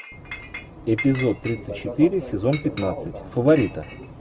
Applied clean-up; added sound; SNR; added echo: none; Chink, clink; 16 dB; none.